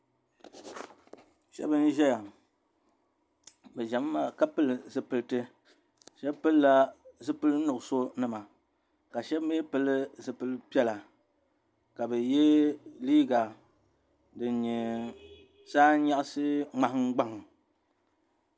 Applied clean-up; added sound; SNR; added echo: none; none; none; none.